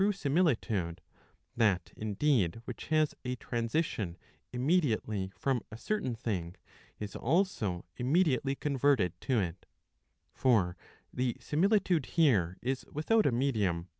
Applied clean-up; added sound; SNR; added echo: none; none; none; none.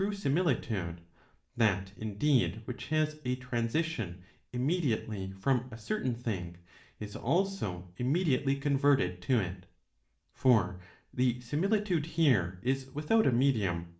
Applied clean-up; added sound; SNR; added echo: none; none; none; reverberation time 0.4 s.